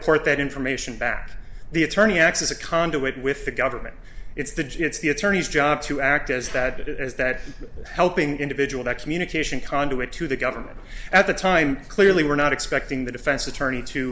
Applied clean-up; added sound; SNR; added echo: none; none; none; none.